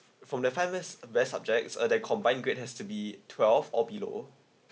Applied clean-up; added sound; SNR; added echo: none; none; none; none.